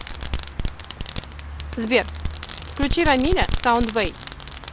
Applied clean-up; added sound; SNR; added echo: none; Fireworks; 4 dB; none.